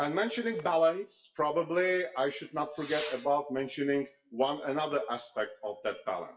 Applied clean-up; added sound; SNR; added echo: classical method WPE with log-MMSE.